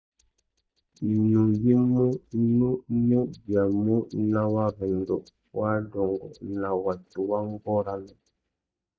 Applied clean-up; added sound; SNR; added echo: neural mask model DeepFilterNet 3.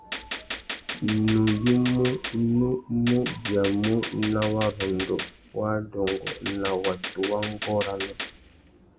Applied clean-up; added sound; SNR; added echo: none; Gunshot, gunfire; 9 dB; none.